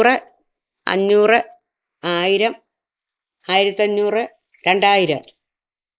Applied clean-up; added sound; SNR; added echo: neural mask model Resemble Enhance denoiser.